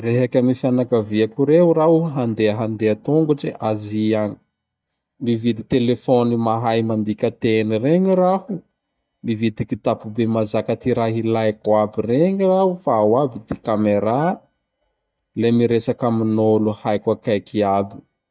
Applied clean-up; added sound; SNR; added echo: neural mask model DeepFilterNet 3.